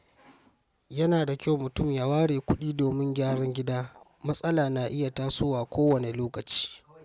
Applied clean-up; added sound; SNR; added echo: none; none; none; none.